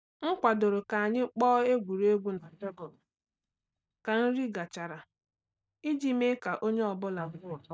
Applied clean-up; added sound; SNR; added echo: neural mask model DeepFilterNet 3.